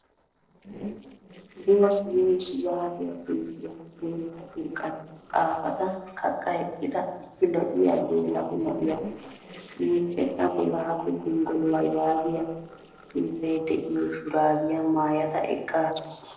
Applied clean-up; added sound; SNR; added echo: neural separator model SepFormer DNS4.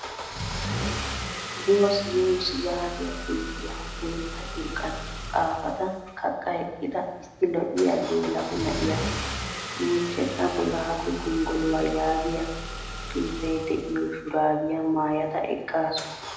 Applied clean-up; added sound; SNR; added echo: none; Engine starting / Car; 7 dB; reverberation time 0.9 s.